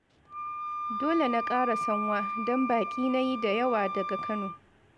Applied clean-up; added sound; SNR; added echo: none; Wind instrument, woodwind instrument; 4 dB; none.